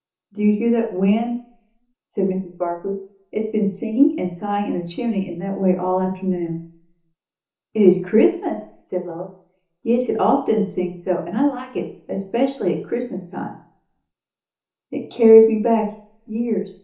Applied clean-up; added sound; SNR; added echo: none; none; none; reverberation time 0.7 s.